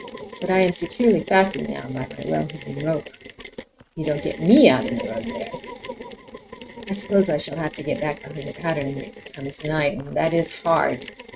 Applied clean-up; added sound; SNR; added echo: neural mask model RNNoise.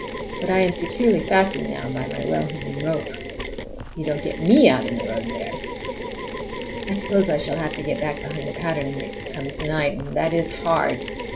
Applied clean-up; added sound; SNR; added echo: none; Mechanisms; 7 dB; none.